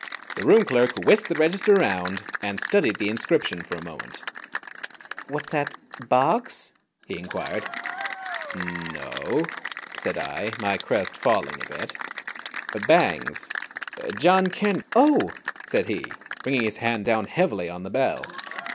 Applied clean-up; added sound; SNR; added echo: none; Applause / Cheering; 10 dB; none.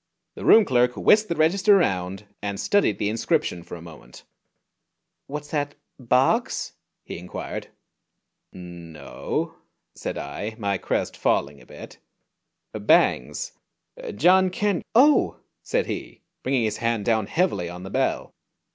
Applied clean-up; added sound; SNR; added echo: none; none; none; none.